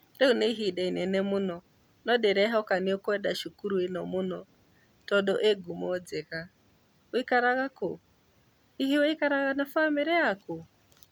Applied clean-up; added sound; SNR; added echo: none; none; none; none.